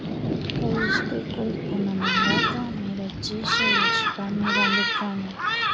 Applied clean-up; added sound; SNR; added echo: none; Thunderstorm; -5 dB; none.